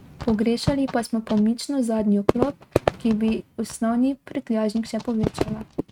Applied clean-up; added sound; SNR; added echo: neural mask model RNNoise.